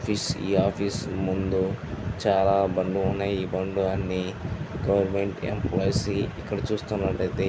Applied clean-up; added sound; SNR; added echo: none; none; none; none.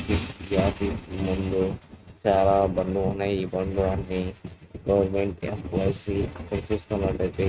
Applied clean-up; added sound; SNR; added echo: neural mask model RNNoise.